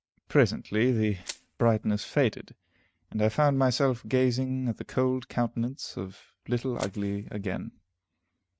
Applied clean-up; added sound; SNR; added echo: neural mask model RNNoise.